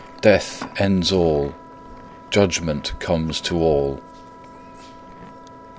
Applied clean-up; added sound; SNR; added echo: none; Livestock, farm animals, working animals + Wind instrument, woodwind instrument; 18 dB; none.